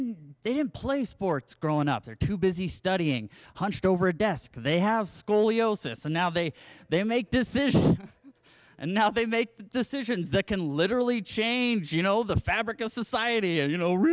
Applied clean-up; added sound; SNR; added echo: none; none; none; none.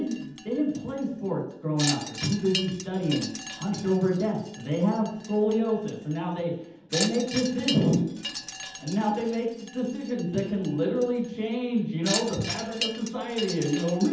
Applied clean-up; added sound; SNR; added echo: none; Wind chime; 10 dB; reverberation time 0.8 s.